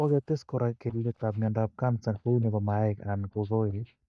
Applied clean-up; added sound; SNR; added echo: neural mask model DeepFilterNet 3.